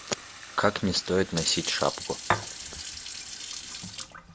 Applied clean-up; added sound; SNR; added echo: none; Fill (with liquid) / Sink (filling or washing); 5 dB; none.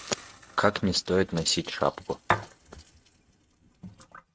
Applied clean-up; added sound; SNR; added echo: neural mask model RNNoise.